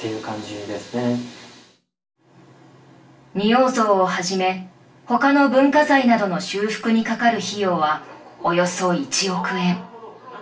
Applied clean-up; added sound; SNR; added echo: none; none; none; reverberation time 0.3 s.